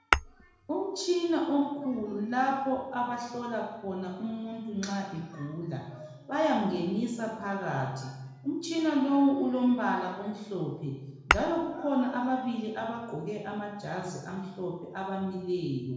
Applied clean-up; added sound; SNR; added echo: none; Tap / Glass; 2 dB; reverberation time 1.0 s.